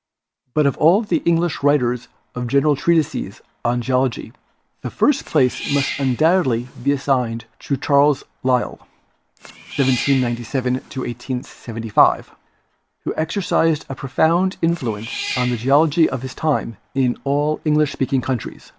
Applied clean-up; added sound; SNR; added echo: none; Cat; 14 dB; none.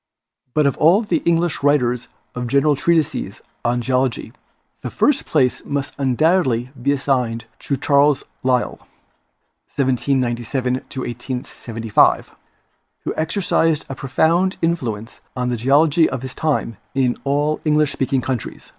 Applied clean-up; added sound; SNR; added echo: none; none; none; none.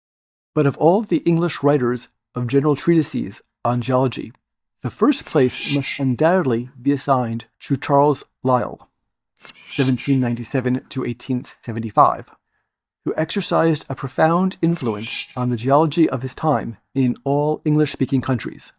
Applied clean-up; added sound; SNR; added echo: neural mask model DeepFilterNet 3.